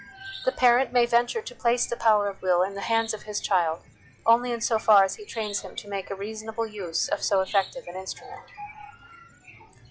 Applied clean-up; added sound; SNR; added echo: classical method log-MMSE.